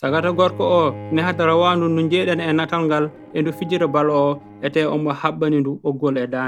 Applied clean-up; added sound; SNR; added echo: none; Bowed string instrument; 17 dB; none.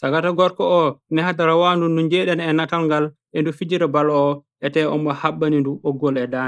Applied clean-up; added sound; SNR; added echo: neural mask model Resemble Enhance denoiser.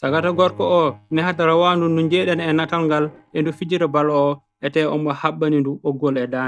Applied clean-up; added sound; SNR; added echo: neural mask model DeepFilterNet 3.